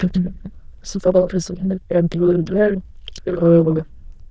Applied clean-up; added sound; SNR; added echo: neural diffusion model UNIVERSE++.